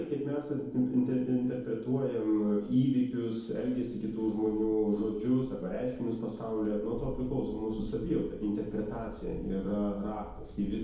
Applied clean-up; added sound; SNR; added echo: none; Wind / Bird; 16 dB; reverberation time 2.0 s.